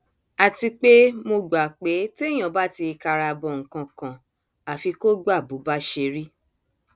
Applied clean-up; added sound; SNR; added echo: none; none; none; none.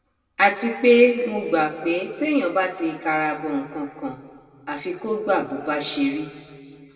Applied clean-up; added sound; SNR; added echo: none; none; none; reverberation time 1.9 s.